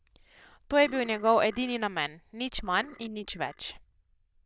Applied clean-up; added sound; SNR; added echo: neural diffusion model UNIVERSE++.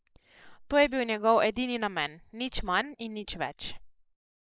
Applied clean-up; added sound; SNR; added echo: neural mask model Resemble Enhance denoiser.